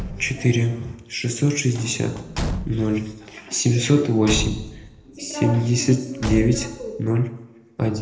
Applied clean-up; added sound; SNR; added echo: none; Slam / Truck / Car; 11 dB; reverberation time 0.7 s.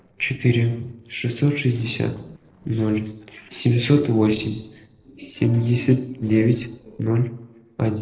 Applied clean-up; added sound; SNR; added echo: neural separator model SepFormer DNS4.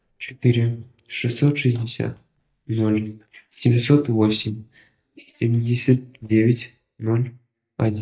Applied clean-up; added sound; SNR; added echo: neural mask model DeepFilterNet 3.